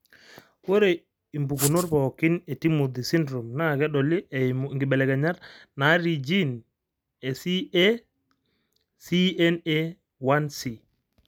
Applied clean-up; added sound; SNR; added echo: none; Writing; 7 dB; none.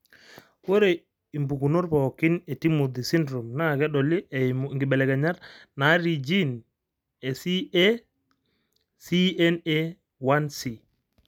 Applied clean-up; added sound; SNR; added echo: none; none; none; none.